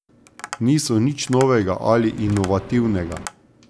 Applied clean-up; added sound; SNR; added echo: none; Tap + Engine; 16 dB; none.